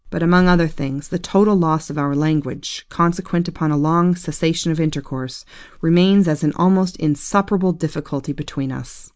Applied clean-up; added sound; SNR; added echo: none; none; none; none.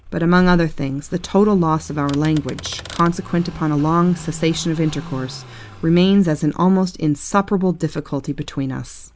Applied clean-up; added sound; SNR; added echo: none; Car passing by / Idling + Typewriter; 19 dB; none.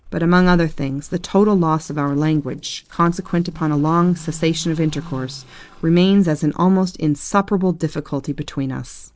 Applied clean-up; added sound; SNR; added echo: neural separator model SepFormer DNS4.